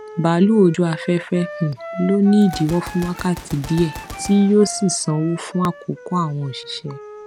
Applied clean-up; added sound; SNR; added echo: none; Wind instrument, woodwind instrument + Gunshot, gunfire; 15 dB; none.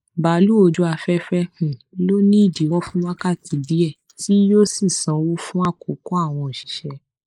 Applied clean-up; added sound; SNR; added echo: neural mask model Resemble Enhance denoiser.